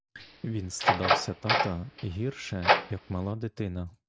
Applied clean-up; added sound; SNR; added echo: none; Door; -4 dB; none.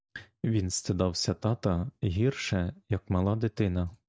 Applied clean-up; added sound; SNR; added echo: none; none; none; none.